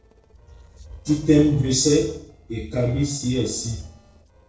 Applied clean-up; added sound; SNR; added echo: neural separator model SepFormer DNS4.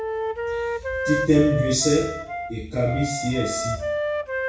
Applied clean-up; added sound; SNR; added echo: none; Wind instrument, woodwind instrument; 3 dB; reverberation time 0.6 s.